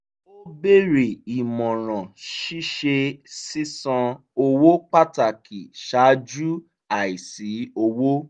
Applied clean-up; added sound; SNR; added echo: none; none; none; none.